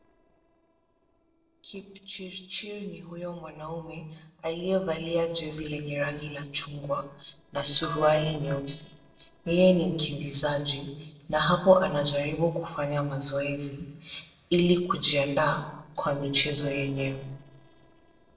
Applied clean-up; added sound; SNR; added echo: neural separator model SepFormer DNS4.